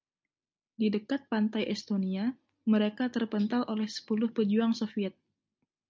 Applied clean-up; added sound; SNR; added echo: none; none; none; none.